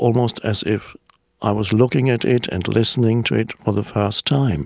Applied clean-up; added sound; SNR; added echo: none; none; none; none.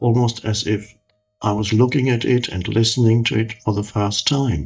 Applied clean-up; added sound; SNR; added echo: neural mask model DeepFilterNet 3.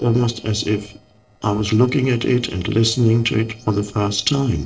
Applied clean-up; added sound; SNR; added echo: neural separator model SepFormer DNS4.